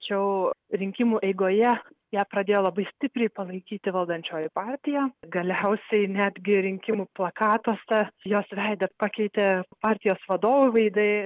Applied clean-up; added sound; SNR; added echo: none; none; none; none.